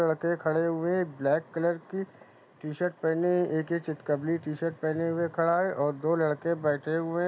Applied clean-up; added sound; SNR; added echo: none; none; none; none.